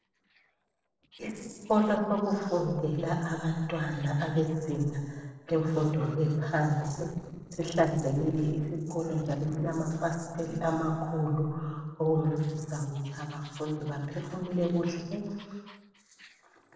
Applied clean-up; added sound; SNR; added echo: neural separator model SepFormer DNS4.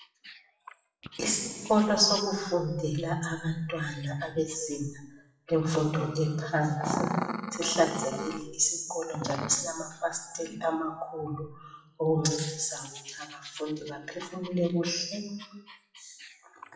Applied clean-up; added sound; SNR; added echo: classical method WPE with log-MMSE.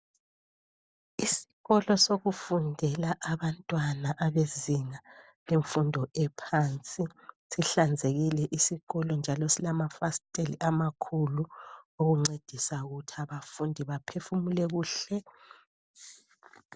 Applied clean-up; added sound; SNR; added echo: none; none; none; none.